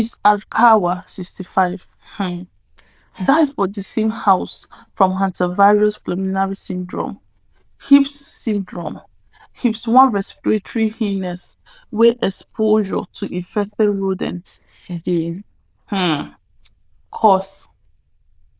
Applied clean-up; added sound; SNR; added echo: neural diffusion model UNIVERSE++.